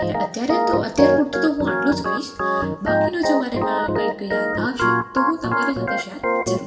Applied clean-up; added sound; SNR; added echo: none; Organ; -3 dB; reverberation time 0.6 s.